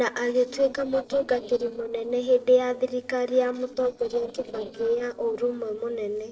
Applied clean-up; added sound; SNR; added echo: neural separator model SepFormer DNS4.